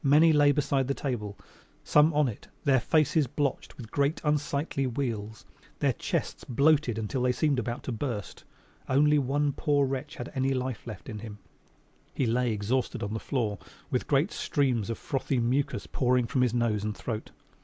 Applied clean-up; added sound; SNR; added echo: none; none; none; none.